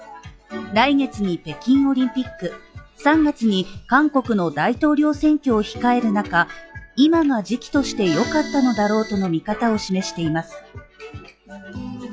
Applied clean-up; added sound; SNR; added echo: classical method log-MMSE.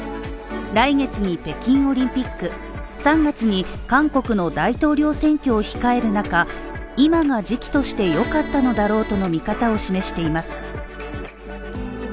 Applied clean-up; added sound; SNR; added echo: none; Accordion; 12 dB; none.